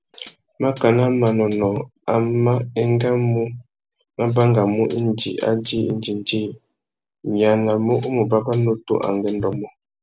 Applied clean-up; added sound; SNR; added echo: none; Hi-hat; 17 dB; none.